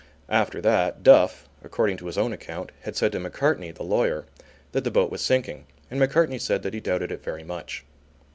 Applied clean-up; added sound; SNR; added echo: none; none; none; none.